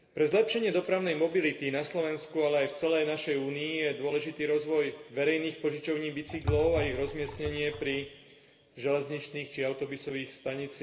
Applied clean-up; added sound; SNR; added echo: none; Liquid; 8 dB; reverberation time 1.4 s.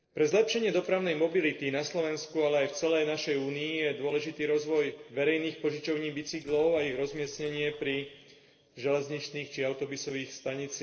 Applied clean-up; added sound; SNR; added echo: neural separator model SepFormer DNS4.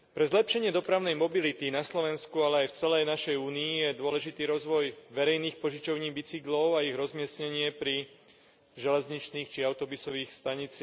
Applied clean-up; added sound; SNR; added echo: none; none; none; none.